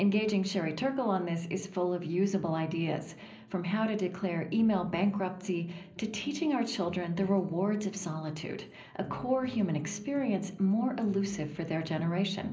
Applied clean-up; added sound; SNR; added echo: none; none; none; reverberation time 0.5 s.